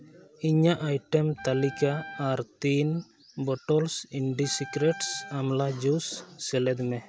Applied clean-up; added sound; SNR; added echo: none; Wind instrument, woodwind instrument; 17 dB; none.